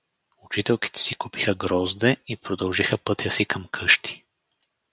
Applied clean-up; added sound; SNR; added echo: none; none; none; none.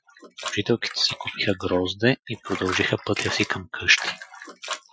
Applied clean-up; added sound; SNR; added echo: classical method Wiener filter.